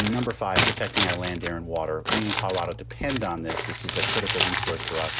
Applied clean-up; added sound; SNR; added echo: none; Crumpling, crinkling; -3 dB; none.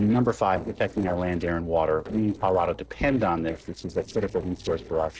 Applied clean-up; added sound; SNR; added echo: neural separator model SepFormer DNS4.